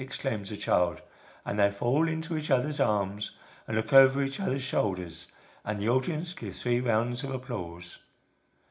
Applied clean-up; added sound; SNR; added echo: none; none; none; reverberation time 0.4 s.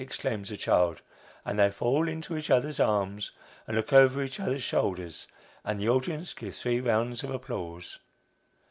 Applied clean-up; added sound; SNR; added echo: none; none; none; none.